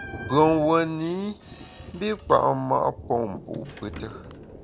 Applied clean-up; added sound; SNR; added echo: none; Squeak + Thunder; 15 dB; none.